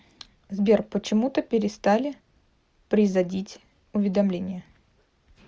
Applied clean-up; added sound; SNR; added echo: none; none; none; none.